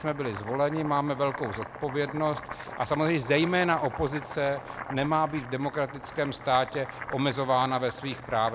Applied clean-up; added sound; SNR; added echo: none; Boiling; 12 dB; none.